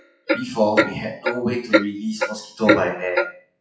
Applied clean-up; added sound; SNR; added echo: classical method WPE with log-MMSE.